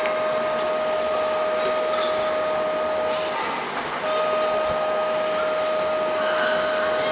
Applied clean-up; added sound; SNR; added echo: none; Wind instrument, woodwind instrument; -3 dB; none.